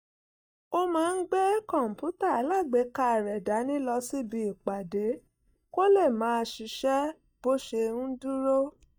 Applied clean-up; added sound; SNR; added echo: neural mask model DeepFilterNet 3.